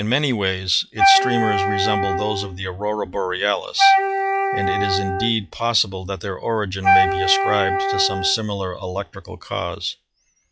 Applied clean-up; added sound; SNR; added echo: classical method log-MMSE.